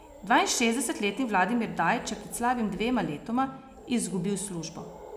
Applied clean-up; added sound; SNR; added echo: none; Animal; 18 dB; none.